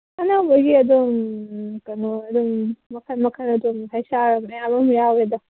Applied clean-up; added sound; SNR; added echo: none; none; none; none.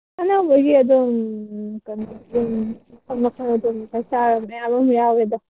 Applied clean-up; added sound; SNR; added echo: neural separator model SepFormer DNS4.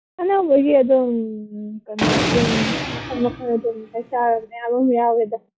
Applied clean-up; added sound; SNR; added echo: classical method log-MMSE.